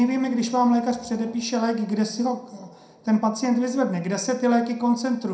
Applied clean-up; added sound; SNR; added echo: none; none; none; reverberation time 0.4 s.